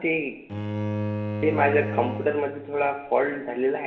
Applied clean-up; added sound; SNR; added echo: none; Bowed string instrument; 6 dB; reverberation time 1.6 s.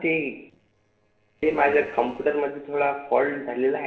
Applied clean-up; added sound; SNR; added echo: neural separator model SepFormer DNS4.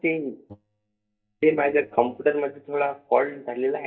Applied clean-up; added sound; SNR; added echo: neural mask model DeepFilterNet 3.